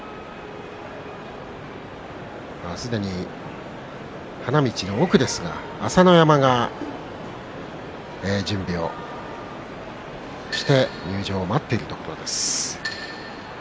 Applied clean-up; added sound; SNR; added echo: none; none; none; none.